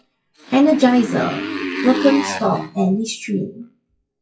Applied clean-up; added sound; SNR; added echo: classical method WPE with log-MMSE.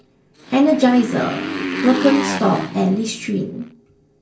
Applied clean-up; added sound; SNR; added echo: none; Motorcycle; 7 dB; reverberation time 0.3 s.